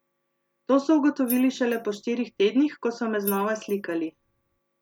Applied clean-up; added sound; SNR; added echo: none; Keys jangling; 16 dB; none.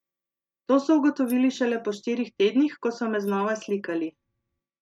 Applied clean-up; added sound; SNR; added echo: neural mask model RNNoise.